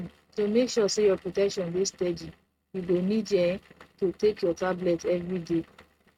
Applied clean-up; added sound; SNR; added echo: neural mask model RNNoise.